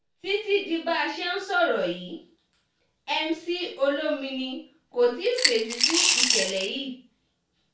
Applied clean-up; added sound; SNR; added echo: none; Coin (dropping) / Glass; -4 dB; reverberation time 0.3 s.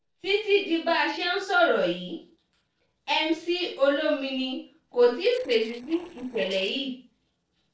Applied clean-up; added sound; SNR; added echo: neural separator model SepFormer DNS4.